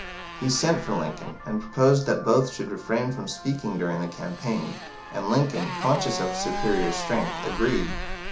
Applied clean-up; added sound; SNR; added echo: none; Vehicle horn, car horn, honking + Motorcycle; 8 dB; none.